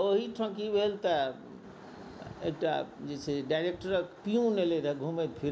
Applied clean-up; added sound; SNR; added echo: none; none; none; none.